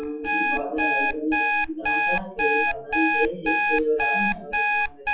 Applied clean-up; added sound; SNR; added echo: classical method WPE with log-MMSE.